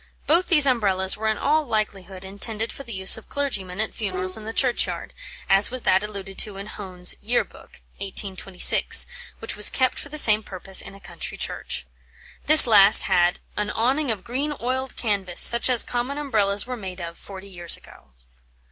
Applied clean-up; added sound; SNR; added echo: neural separator model SepFormer DNS4.